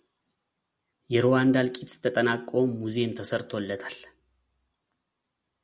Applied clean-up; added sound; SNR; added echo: none; none; none; none.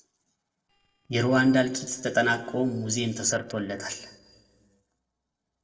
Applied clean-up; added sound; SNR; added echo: neural separator model SepFormer DNS4.